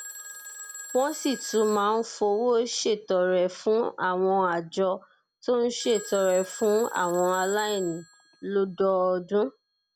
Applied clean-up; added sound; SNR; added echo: none; Telephone; 18 dB; none.